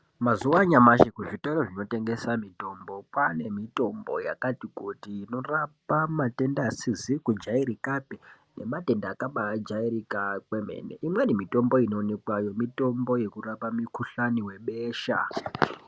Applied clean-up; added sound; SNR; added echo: none; none; none; none.